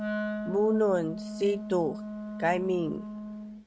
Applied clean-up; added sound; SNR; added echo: neural mask model RNNoise.